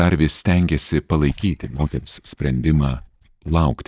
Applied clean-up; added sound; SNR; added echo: neural mask model DeepFilterNet 3.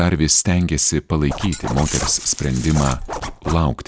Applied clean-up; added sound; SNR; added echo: none; Glass + Zipper (clothing); 9 dB; none.